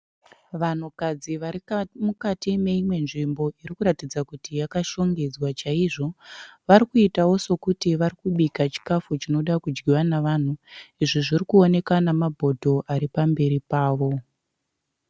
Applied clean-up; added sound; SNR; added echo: none; none; none; none.